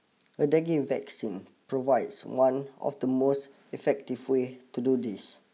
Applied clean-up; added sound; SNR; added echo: none; none; none; none.